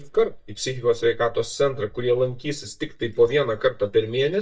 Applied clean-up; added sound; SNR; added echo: neural mask model DeepFilterNet 3.